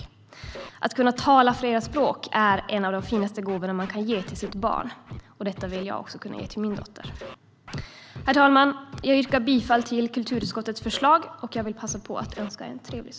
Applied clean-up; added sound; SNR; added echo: none; Scratching (performance technique); 16 dB; none.